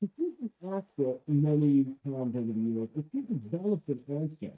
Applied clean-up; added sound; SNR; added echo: neural mask model DeepFilterNet 3.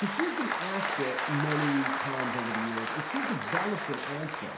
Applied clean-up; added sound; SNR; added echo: none; Applause; 0 dB; reverberation time 0.7 s.